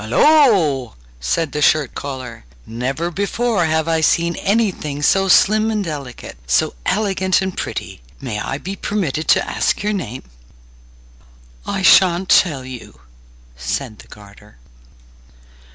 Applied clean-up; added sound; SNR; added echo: none; none; none; none.